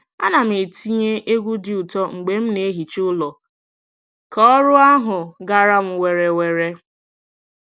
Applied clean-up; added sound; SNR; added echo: none; none; none; none.